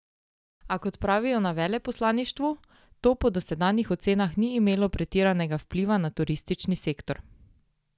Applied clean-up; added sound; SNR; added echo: none; none; none; none.